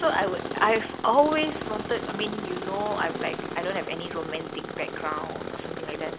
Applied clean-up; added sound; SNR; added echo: none; Tools; 6 dB; none.